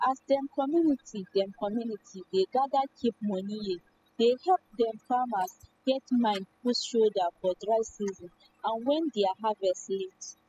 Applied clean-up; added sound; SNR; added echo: classical method spectral subtraction.